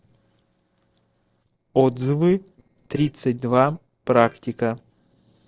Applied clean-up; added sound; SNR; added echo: neural separator model SepFormer DNS4.